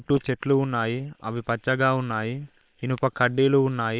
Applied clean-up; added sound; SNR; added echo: neural separator model SepFormer WHAM!.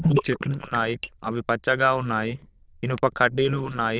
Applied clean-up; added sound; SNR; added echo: neural diffusion model UNIVERSE++.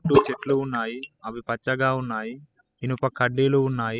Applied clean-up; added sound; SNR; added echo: classical method spectral subtraction.